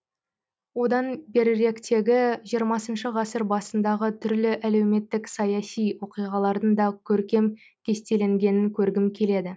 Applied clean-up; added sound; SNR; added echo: none; none; none; none.